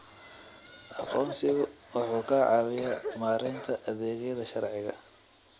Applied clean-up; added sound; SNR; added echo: none; Cough; 11 dB; none.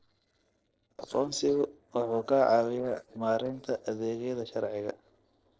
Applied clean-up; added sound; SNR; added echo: neural separator model SepFormer DNS4.